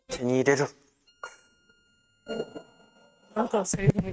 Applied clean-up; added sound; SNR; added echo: neural mask model RNNoise.